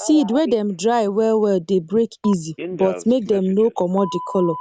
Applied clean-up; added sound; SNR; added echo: none; Telephone; 15 dB; none.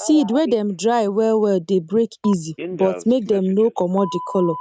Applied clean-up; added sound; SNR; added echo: neural mask model RNNoise.